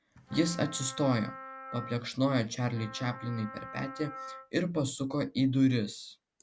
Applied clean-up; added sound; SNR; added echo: none; Wind instrument, woodwind instrument; 14 dB; none.